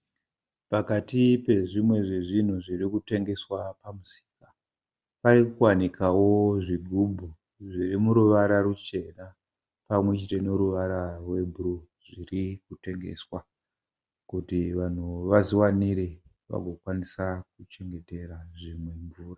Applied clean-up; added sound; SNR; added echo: none; none; none; none.